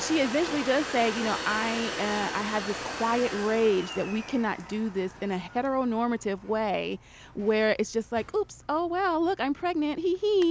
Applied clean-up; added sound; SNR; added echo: none; Domestic sounds, home sounds; 11 dB; none.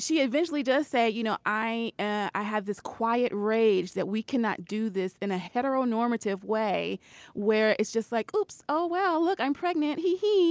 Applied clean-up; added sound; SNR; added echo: none; none; none; none.